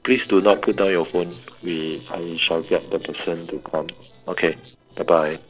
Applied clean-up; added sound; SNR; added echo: neural separator model SepFormer DNS4.